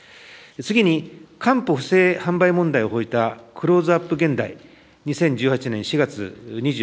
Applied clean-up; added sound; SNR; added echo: none; none; none; none.